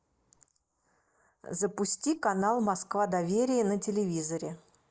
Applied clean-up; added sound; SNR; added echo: neural mask model Resemble Enhance denoiser.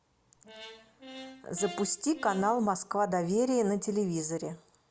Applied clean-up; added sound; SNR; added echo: none; Brass instrument; 16 dB; none.